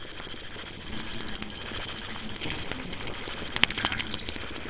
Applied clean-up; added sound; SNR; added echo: neural separator model SepFormer WHAMR!.